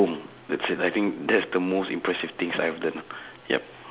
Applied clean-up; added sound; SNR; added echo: none; none; none; none.